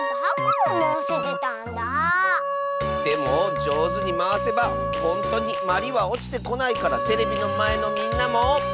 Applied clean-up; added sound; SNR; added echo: none; Wind instrument, woodwind instrument; 2 dB; none.